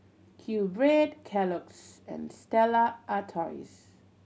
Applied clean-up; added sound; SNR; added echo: none; none; none; none.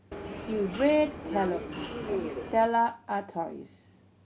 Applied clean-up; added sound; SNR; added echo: none; Subway, metro, underground; 6 dB; none.